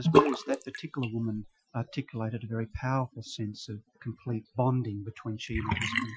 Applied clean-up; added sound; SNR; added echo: classical method Wiener filter.